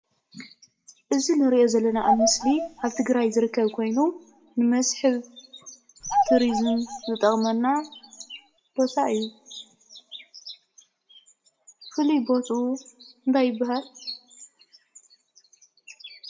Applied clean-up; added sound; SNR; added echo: none; Bird vocalization, bird call, bird song; 3 dB; reverberation time 0.3 s.